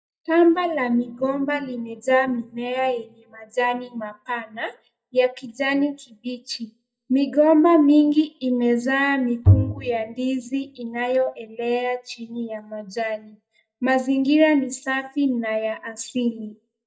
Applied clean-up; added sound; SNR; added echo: neural mask model DeepFilterNet 3.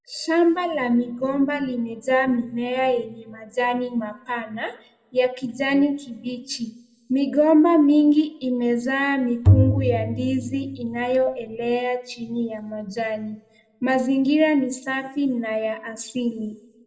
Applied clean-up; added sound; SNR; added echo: none; Bowed string instrument; -1 dB; reverberation time 0.6 s.